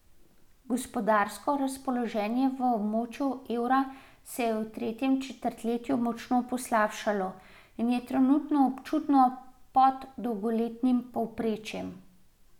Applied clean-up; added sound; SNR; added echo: none; none; none; none.